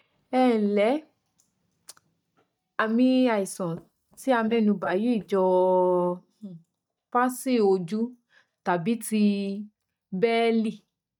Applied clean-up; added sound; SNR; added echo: neural mask model DeepFilterNet 3.